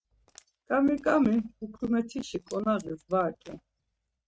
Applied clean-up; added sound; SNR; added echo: neural mask model RNNoise.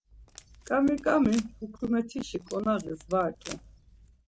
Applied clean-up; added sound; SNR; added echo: none; Packing tape, duct tape; 20 dB; none.